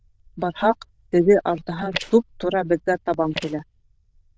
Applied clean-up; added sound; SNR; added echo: neural diffusion model UNIVERSE++.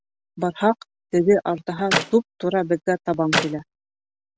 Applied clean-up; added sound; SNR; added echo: none; Clapping; 4 dB; none.